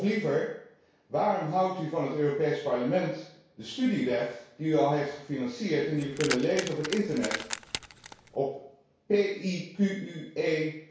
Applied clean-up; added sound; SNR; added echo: none; Keys jangling; 9 dB; reverberation time 0.6 s.